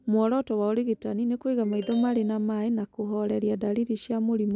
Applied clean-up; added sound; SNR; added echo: none; Ringtone; 19 dB; none.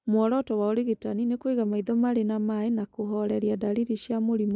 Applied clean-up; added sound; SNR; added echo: neural mask model Resemble Enhance denoiser.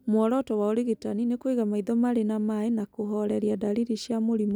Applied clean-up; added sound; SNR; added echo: none; none; none; none.